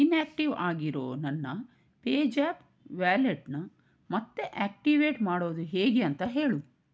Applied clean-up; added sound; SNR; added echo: none; none; none; none.